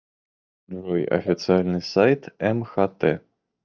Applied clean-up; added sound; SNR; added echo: neural mask model DeepFilterNet 3.